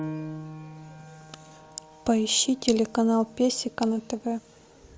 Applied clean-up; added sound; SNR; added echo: none; Piano; 15 dB; none.